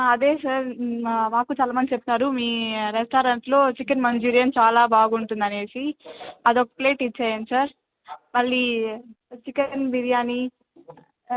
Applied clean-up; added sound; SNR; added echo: none; none; none; none.